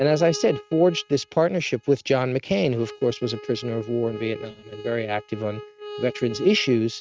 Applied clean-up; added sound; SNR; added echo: neural mask model RNNoise.